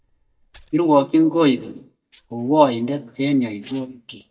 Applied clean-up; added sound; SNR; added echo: neural mask model DeepFilterNet 3.